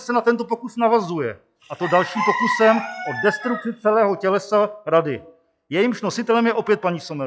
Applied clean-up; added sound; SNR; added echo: classical method log-MMSE.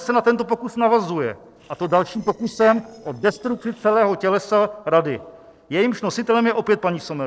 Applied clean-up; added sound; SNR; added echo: neural separator model SepFormer DNS4.